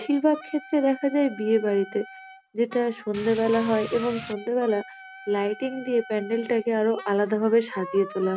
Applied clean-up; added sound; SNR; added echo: none; Wind instrument, woodwind instrument + Rain; 16 dB; none.